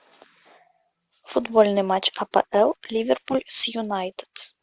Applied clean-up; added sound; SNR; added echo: none; none; none; none.